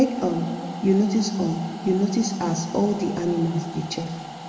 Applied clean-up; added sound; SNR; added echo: none; Domestic sounds, home sounds; 14 dB; reverberation time 2.2 s.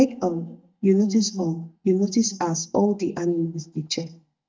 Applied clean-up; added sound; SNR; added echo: neural mask model DeepFilterNet 3.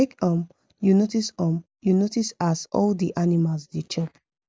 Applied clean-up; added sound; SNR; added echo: none; none; none; none.